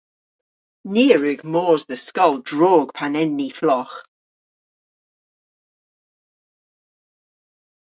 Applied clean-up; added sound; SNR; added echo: none; none; none; none.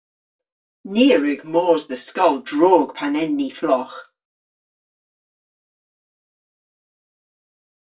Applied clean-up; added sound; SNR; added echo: none; none; none; reverberation time 0.2 s.